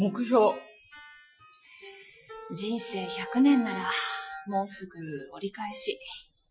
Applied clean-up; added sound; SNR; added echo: classical method Wiener filter.